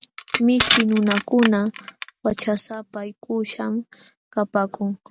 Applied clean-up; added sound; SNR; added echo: none; Crushing; 3 dB; none.